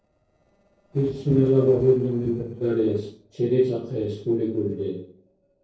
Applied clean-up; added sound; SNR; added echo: neural separator model SepFormer DNS4.